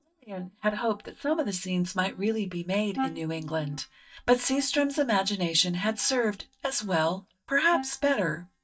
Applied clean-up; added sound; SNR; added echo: neural mask model DeepFilterNet 3.